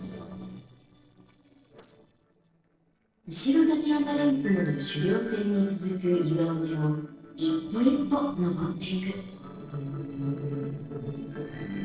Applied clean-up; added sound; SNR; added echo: neural separator model SepFormer DNS4.